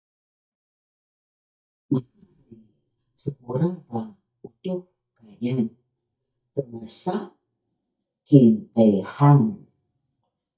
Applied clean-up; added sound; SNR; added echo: neural mask model DeepFilterNet 3.